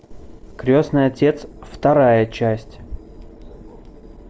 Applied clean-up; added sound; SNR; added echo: none; none; none; none.